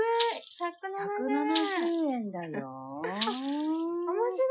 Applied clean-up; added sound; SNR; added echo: classical method Wiener filter.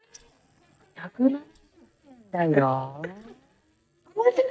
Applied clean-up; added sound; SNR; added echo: neural mask model DeepFilterNet 3.